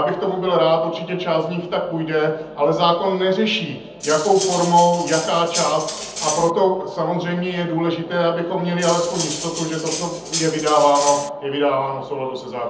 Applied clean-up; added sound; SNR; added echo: none; Cutlery, silverware; 8 dB; reverberation time 0.6 s.